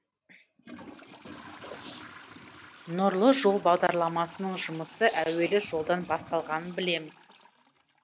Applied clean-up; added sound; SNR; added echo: none; Trickle, dribble / Toilet flush; 20 dB; none.